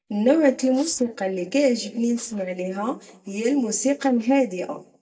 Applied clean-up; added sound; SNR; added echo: neural mask model DeepFilterNet 3.